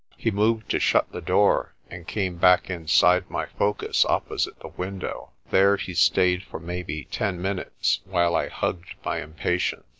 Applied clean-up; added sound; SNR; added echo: none; none; none; none.